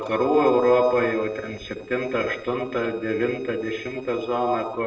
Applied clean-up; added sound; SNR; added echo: neural separator model SepFormer DNS4.